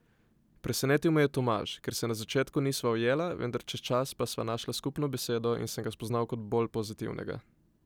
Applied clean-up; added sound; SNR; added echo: none; none; none; none.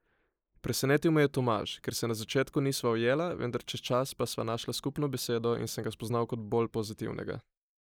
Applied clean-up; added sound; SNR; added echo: neural mask model Resemble Enhance denoiser.